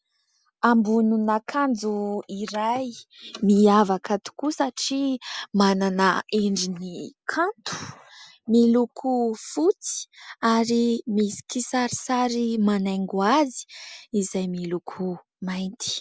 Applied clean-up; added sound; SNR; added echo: none; none; none; none.